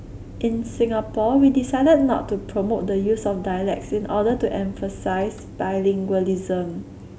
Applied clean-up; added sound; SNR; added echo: none; Motor vehicle (road); 19 dB; none.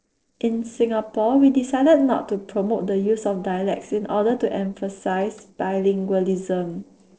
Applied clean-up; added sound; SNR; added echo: neural separator model SepFormer DNS4.